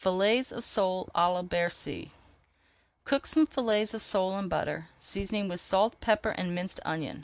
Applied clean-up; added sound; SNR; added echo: none; none; none; none.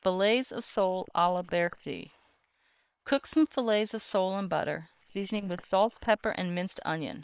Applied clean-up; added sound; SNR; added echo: neural separator model SepFormer WHAM!.